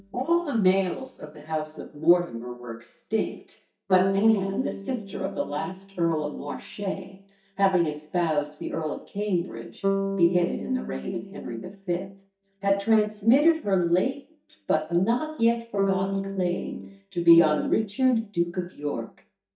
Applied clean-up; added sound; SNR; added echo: neural mask model DeepFilterNet 3.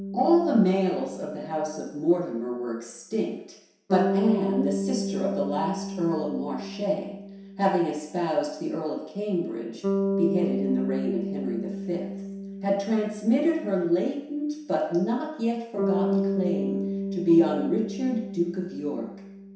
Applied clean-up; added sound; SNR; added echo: none; Bass guitar; 5 dB; reverberation time 0.7 s.